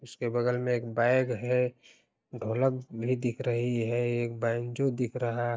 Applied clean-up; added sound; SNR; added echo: neural mask model DeepFilterNet 3.